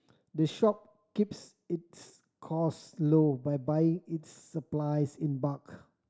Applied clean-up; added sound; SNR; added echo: none; none; none; none.